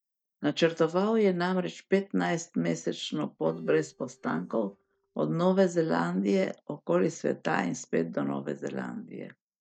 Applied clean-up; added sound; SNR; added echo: neural mask model DeepFilterNet 3.